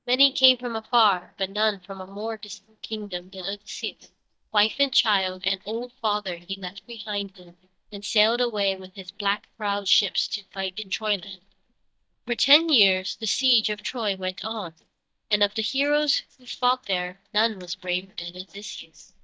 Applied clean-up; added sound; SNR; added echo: neural mask model DeepFilterNet 3.